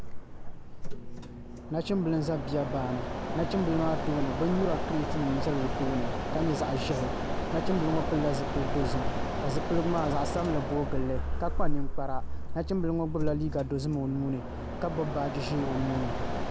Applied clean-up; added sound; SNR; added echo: none; Mechanisms; -1 dB; none.